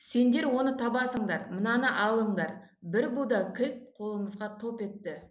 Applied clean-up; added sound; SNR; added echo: none; none; none; none.